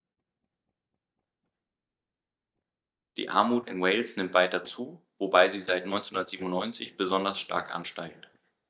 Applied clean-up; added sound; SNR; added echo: neural mask model DeepFilterNet 3.